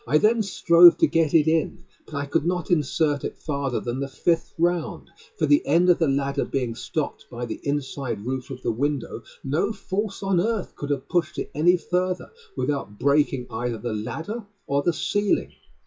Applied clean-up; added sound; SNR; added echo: classical method WPE with log-MMSE.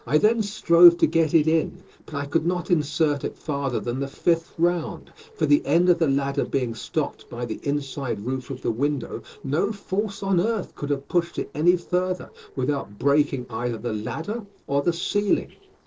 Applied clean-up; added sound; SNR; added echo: neural separator model SepFormer DNS4.